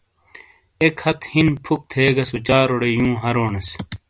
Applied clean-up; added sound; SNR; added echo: none; none; none; none.